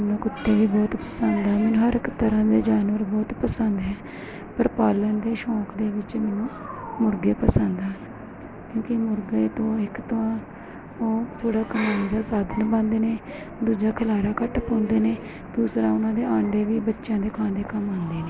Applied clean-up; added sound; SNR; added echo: none; none; none; none.